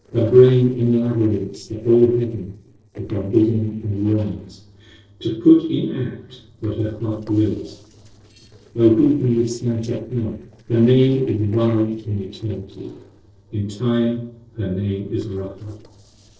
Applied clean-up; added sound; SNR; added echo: neural separator model SepFormer DNS4.